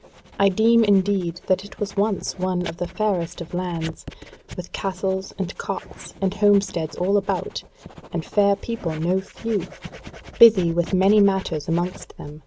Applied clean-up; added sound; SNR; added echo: none; Writing; 19 dB; none.